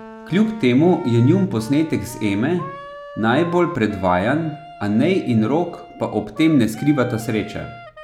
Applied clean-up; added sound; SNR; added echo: none; Wind instrument, woodwind instrument; 18 dB; none.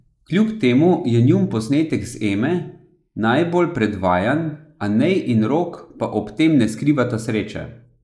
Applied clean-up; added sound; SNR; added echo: neural mask model Resemble Enhance denoiser.